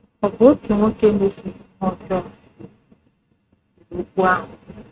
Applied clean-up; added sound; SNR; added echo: neural mask model RNNoise.